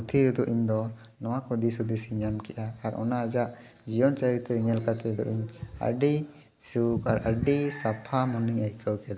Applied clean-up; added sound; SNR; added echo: none; none; none; none.